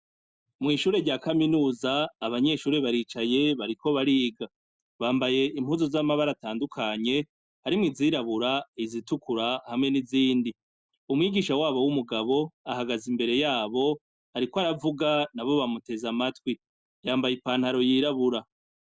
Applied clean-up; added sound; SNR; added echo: none; none; none; none.